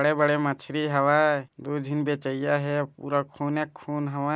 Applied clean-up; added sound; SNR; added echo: none; none; none; none.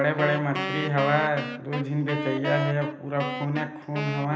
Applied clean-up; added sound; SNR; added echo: none; Wind instrument, woodwind instrument; 7 dB; reverberation time 1.1 s.